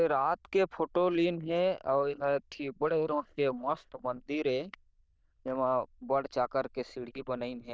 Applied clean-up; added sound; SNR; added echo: neural diffusion model UNIVERSE++.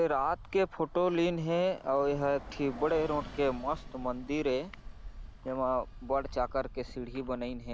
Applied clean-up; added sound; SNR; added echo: none; Bus; 13 dB; none.